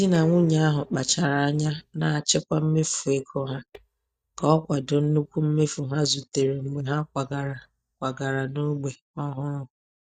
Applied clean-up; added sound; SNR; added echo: neural mask model DeepFilterNet 3.